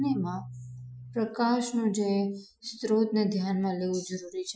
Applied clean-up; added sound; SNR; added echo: classical method Wiener filter.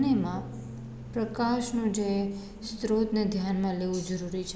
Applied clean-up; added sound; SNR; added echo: none; Guitar; 17 dB; none.